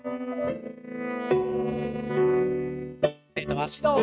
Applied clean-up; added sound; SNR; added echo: neural mask model RNNoise.